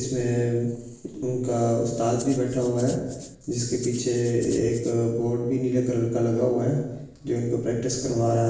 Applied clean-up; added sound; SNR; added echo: neural separator model SepFormer DNS4.